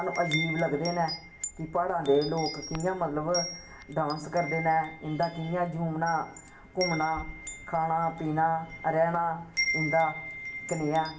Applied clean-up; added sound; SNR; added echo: none; Wind chime; 9 dB; reverberation time 0.2 s.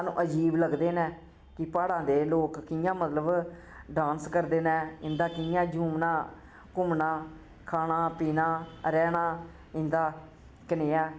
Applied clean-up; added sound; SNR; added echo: none; none; none; none.